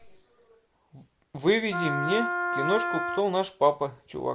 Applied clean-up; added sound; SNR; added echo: none; Wind instrument, woodwind instrument; 1 dB; none.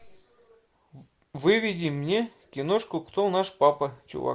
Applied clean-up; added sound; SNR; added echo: none; none; none; none.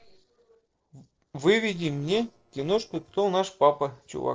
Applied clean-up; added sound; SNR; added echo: neural separator model SepFormer DNS4.